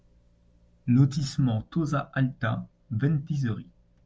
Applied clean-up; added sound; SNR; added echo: none; none; none; none.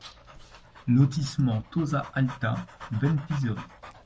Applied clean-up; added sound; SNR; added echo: none; Dog; 19 dB; none.